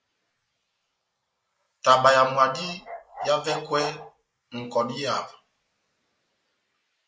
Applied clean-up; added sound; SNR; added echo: neural mask model Resemble Enhance denoiser.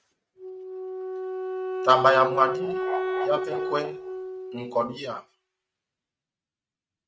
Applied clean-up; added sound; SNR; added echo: neural mask model RNNoise.